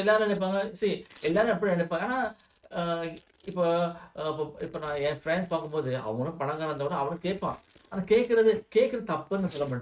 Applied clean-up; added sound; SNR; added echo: neural mask model RNNoise.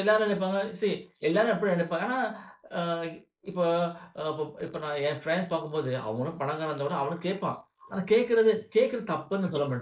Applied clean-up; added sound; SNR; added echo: neural mask model Resemble Enhance denoiser.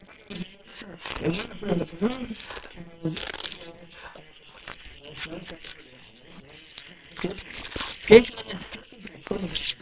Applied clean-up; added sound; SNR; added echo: neural separator model SepFormer WHAM!.